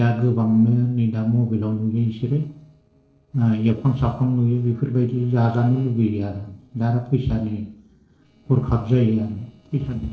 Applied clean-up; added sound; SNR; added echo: neural separator model SepFormer DNS4.